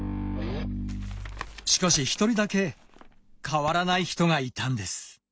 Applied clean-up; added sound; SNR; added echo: none; Tap; 18 dB; none.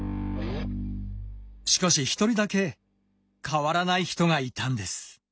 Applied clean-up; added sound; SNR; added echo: none; none; none; none.